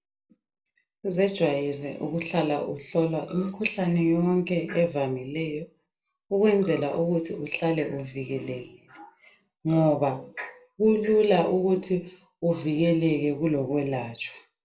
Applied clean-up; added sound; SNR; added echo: none; Burping, eructation; 18 dB; reverberation time 0.2 s.